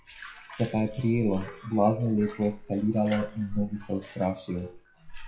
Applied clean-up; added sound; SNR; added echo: classical method WPE with log-MMSE.